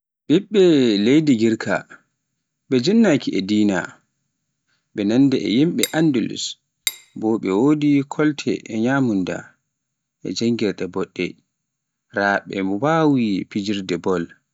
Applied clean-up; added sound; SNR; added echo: none; Cutlery, silverware / Dishes, pots, and pans; 10 dB; none.